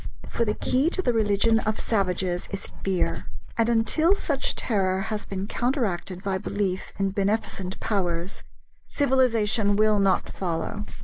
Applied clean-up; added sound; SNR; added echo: neural mask model Resemble Enhance denoiser.